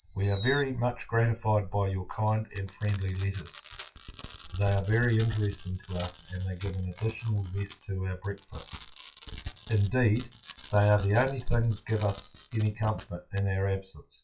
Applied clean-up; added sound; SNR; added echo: classical method WPE with log-MMSE.